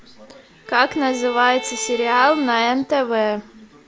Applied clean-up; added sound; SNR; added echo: none; Bowed string instrument; 14 dB; none.